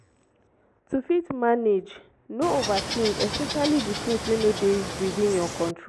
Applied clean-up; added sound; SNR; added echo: none; Water / Bird; 6 dB; none.